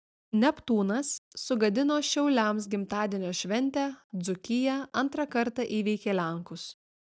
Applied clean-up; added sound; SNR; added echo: none; none; none; none.